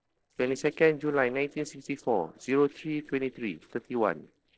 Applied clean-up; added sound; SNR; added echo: neural separator model SepFormer DNS4.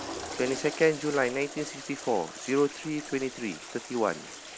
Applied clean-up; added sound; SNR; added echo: none; Toilet flush; 11 dB; none.